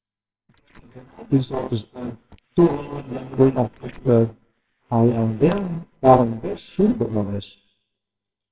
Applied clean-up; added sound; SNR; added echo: neural separator model SepFormer WHAMR!.